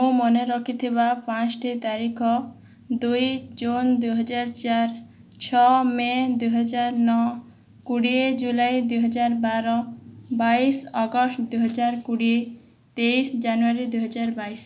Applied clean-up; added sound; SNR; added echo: none; none; none; none.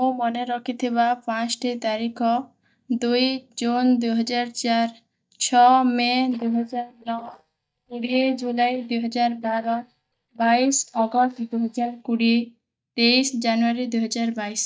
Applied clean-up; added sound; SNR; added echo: neural mask model DeepFilterNet 3.